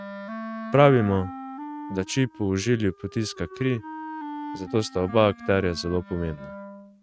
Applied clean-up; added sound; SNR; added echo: neural mask model RNNoise.